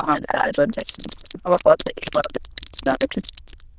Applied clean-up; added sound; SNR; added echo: neural diffusion model UNIVERSE++.